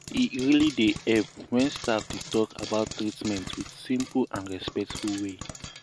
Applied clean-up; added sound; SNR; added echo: none; Frying (food); 13 dB; none.